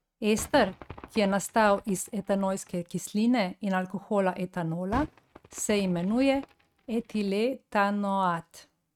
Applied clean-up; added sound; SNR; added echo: neural mask model RNNoise.